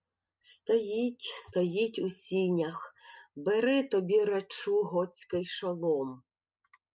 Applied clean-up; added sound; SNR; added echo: none; none; none; none.